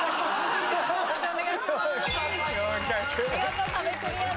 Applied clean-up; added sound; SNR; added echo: none; none; none; none.